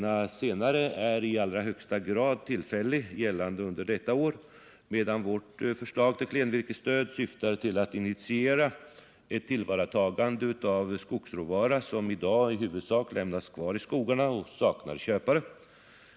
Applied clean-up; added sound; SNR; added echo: none; none; none; none.